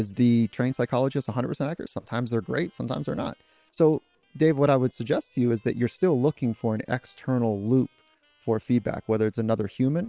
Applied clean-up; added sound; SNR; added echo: neural separator model SepFormer WHAM!.